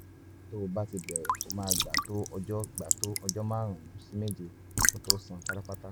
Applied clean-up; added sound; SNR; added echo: none; Raindrop / Drip / Trickle, dribble; -3 dB; none.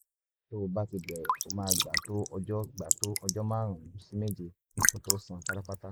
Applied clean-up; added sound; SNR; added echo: neural mask model Resemble Enhance denoiser.